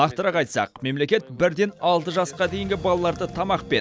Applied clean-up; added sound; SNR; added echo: none; none; none; none.